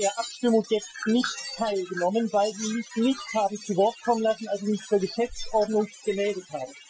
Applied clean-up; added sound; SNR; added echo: classical method Wiener filter.